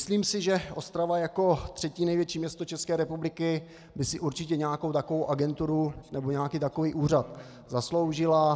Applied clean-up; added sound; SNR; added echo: none; none; none; none.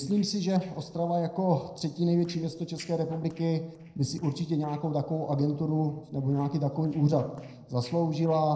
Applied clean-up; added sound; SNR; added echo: neural separator model SepFormer DNS4.